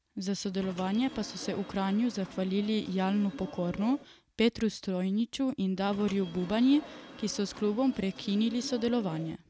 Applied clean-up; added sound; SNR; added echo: none; Subway, metro, underground / Sliding door; 16 dB; none.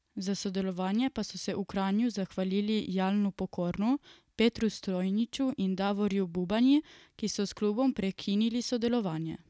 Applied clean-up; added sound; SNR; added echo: none; none; none; none.